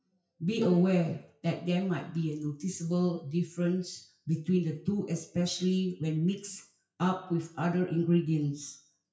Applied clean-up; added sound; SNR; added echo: classical method WPE with log-MMSE.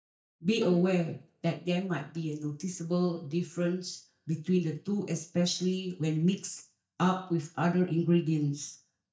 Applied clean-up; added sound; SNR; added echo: neural mask model DeepFilterNet 3.